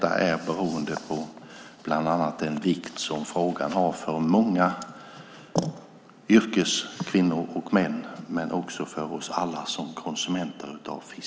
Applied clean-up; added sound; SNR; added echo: none; none; none; none.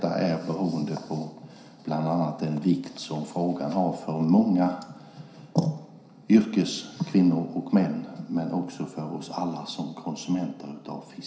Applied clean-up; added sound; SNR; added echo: none; none; none; reverberation time 0.5 s.